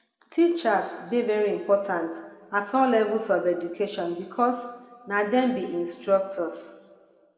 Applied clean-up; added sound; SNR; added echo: none; none; none; reverberation time 1.7 s.